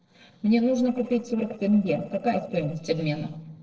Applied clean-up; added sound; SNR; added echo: neural separator model SepFormer DNS4.